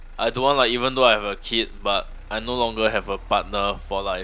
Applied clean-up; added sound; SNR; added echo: none; Motor vehicle (road); 15 dB; none.